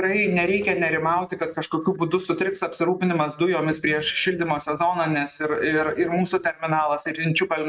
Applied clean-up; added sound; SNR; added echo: neural mask model RNNoise.